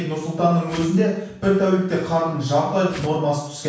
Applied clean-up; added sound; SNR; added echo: none; Whoosh, swoosh, swish; 18 dB; reverberation time 0.7 s.